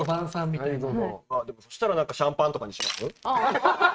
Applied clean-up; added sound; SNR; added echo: neural mask model RNNoise.